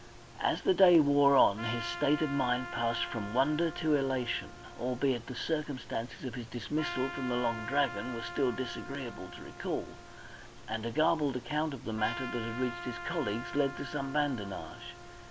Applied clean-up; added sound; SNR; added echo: none; Trumpet; 13 dB; none.